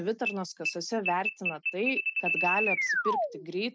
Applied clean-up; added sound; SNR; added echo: neural mask model RNNoise.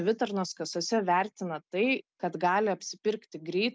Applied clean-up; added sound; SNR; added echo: none; none; none; none.